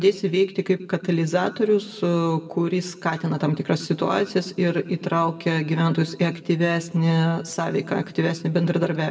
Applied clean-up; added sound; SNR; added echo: none; none; none; reverberation time 1.0 s.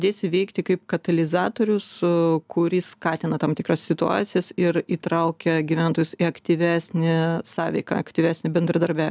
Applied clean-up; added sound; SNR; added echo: none; none; none; none.